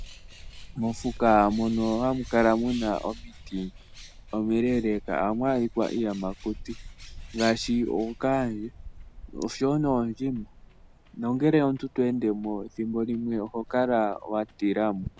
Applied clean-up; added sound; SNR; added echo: none; Bird; 16 dB; none.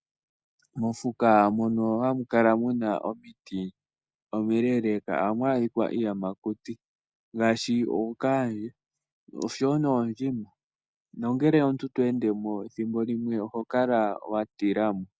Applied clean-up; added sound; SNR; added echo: none; none; none; none.